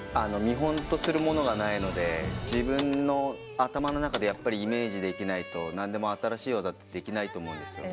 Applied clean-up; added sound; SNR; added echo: none; Door; 12 dB; none.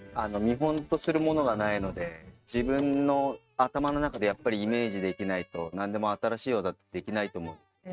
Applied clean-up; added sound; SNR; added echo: neural mask model RNNoise.